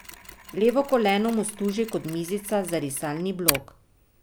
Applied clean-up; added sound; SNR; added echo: none; Mechanisms; 10 dB; none.